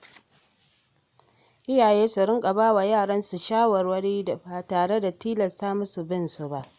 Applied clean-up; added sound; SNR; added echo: none; none; none; none.